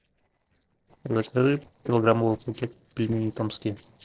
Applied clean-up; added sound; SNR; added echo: neural separator model SepFormer DNS4.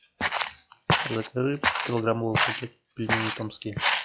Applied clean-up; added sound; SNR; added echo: classical method log-MMSE.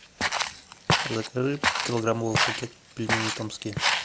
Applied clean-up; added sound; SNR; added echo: none; Walk, footsteps; -3 dB; none.